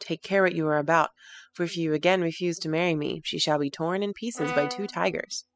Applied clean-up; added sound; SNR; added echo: classical method spectral subtraction.